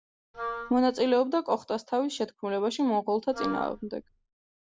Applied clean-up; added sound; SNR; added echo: none; Wind instrument, woodwind instrument; 10 dB; none.